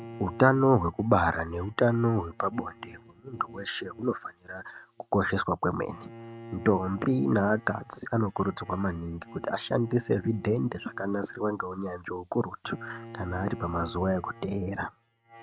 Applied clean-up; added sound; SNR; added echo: neural mask model RNNoise.